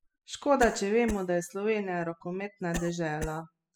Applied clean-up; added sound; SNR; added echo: classical method spectral subtraction.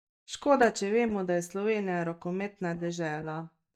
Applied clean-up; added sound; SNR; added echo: neural mask model DeepFilterNet 3.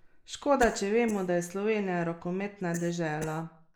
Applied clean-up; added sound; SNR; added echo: neural mask model Resemble Enhance denoiser.